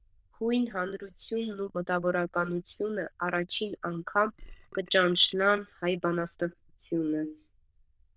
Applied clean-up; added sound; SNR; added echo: neural diffusion model UNIVERSE++.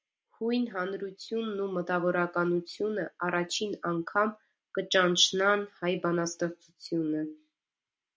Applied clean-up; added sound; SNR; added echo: none; none; none; none.